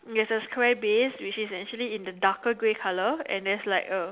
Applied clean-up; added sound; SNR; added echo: none; none; none; none.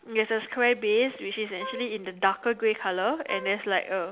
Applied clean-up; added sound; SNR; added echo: none; Wind instrument, woodwind instrument; 13 dB; none.